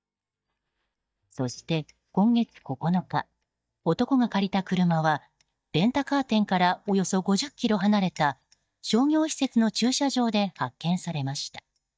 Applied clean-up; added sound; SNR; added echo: neural mask model DeepFilterNet 3.